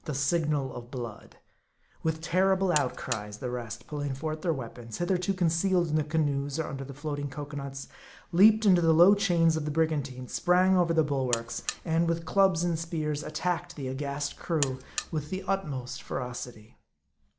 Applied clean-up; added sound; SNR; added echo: none; Alarm; 13 dB; none.